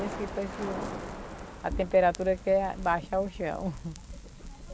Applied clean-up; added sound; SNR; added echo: none; Crackle; 9 dB; none.